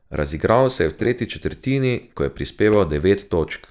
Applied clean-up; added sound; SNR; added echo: neural separator model SepFormer DNS4.